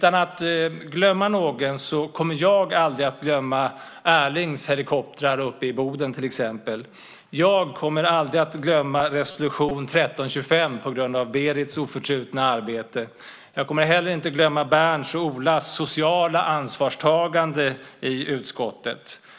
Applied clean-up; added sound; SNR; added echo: none; none; none; none.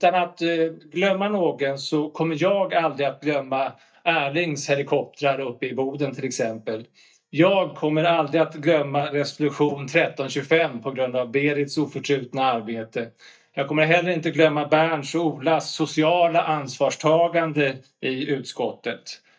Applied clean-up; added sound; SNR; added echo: neural mask model DeepFilterNet 3.